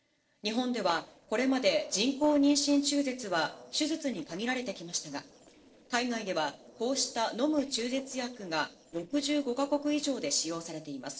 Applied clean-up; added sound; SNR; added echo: neural separator model SepFormer DNS4.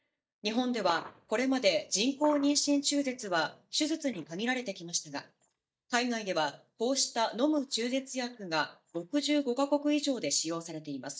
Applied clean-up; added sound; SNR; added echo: neural mask model DeepFilterNet 3.